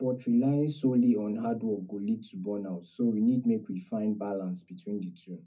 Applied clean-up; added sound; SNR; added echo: none; none; none; reverberation time 0.3 s.